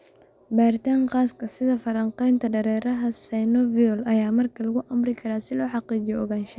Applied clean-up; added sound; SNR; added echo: none; none; none; none.